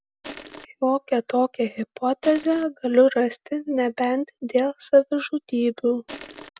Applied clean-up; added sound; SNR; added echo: none; Crushing; 15 dB; none.